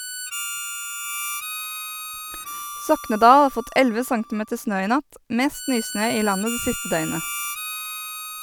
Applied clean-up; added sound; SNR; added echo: none; Harmonica; 9 dB; none.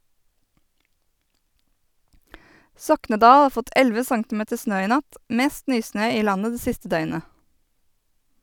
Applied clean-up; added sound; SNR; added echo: none; none; none; none.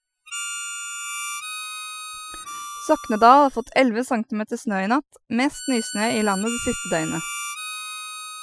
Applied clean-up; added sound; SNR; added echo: classical method Wiener filter.